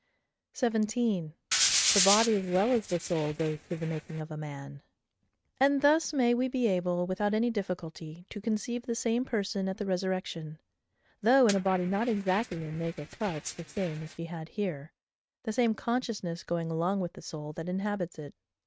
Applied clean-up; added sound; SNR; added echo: neural mask model RNNoise.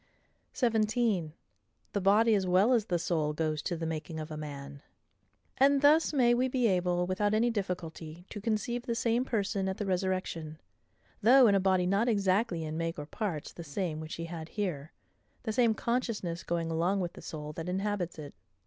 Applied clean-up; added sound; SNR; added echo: none; none; none; none.